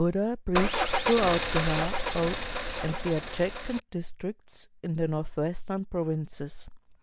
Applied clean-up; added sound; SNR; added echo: none; Car; -1 dB; none.